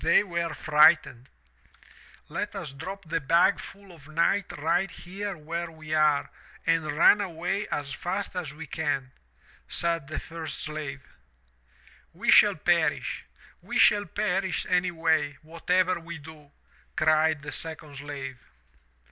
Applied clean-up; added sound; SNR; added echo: none; none; none; none.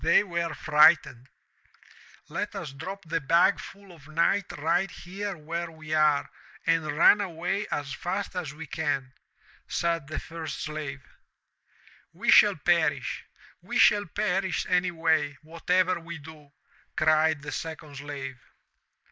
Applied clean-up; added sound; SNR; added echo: neural mask model Resemble Enhance denoiser.